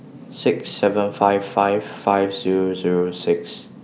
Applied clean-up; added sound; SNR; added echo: none; none; none; none.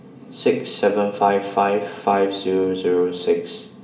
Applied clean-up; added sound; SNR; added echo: none; none; none; reverberation time 0.8 s.